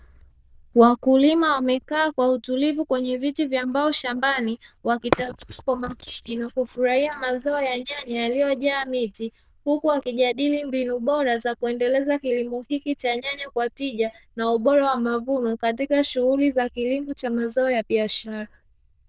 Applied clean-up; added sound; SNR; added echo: neural diffusion model UNIVERSE++.